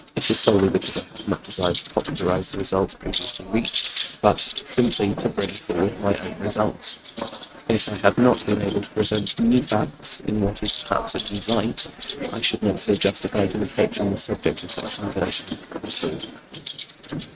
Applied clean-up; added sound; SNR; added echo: neural mask model RNNoise.